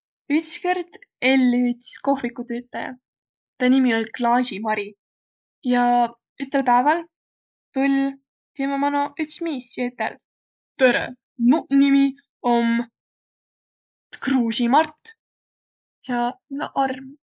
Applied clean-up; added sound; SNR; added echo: neural mask model Resemble Enhance denoiser.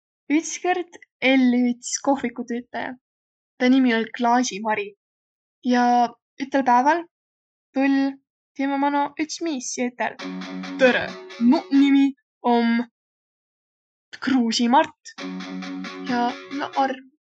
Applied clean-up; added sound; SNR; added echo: classical method Wiener filter.